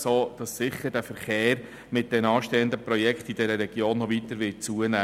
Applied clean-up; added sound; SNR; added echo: none; none; none; none.